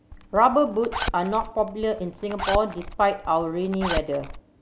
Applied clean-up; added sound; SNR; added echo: none; Zipper (clothing); 8 dB; none.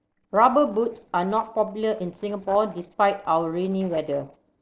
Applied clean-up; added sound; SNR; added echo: neural separator model SepFormer DNS4.